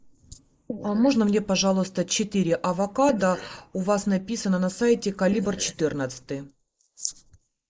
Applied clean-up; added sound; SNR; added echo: neural mask model Resemble Enhance denoiser.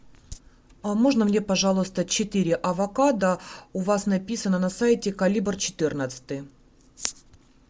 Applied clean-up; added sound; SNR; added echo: none; none; none; none.